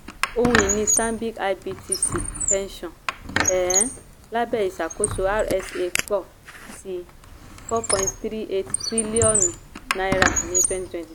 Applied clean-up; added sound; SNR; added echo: none; Squeak; 0 dB; none.